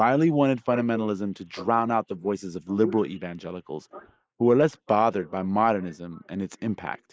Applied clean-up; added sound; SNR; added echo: neural mask model Resemble Enhance denoiser.